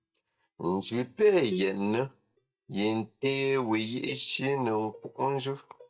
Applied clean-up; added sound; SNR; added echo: neural mask model DeepFilterNet 3.